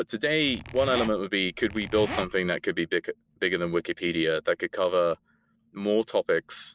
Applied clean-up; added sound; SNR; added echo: none; Zipper (clothing); 10 dB; none.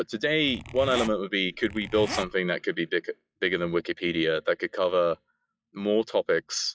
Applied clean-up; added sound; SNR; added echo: classical method log-MMSE.